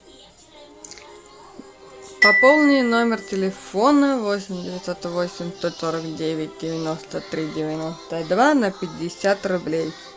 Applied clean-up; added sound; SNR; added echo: none; Glockenspiel; 3 dB; none.